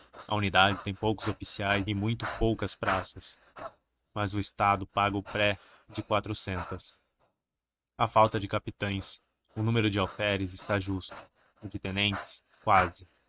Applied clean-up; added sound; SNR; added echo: neural mask model RNNoise.